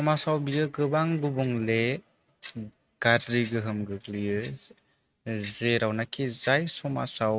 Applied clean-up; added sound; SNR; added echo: neural mask model RNNoise.